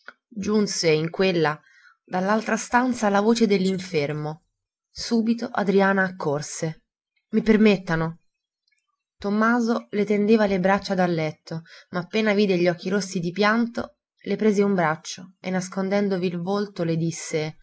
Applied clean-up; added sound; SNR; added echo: neural mask model Resemble Enhance denoiser.